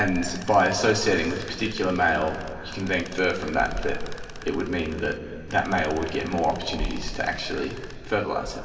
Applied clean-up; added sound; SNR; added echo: none; Tools; 19 dB; reverberation time 2.5 s.